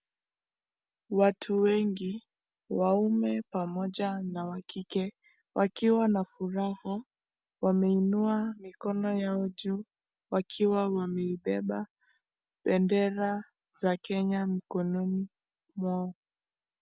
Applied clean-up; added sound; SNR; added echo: none; none; none; none.